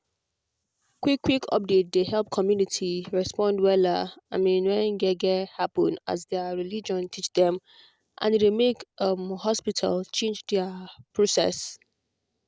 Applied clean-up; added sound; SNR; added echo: none; none; none; none.